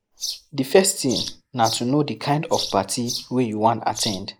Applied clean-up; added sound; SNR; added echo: neural mask model Resemble Enhance denoiser.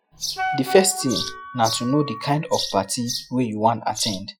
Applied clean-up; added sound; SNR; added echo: classical method Wiener filter.